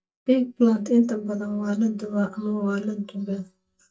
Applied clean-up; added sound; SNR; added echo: neural mask model DeepFilterNet 3.